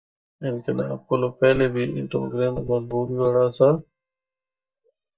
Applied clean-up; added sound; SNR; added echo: neural mask model DeepFilterNet 3.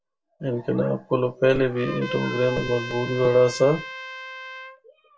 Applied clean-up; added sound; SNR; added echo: none; Trumpet; 12 dB; reverberation time 0.2 s.